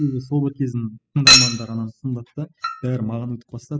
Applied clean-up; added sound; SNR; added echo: classical method spectral subtraction.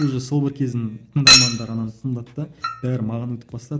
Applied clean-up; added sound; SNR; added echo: none; Chink, clink; -2 dB; none.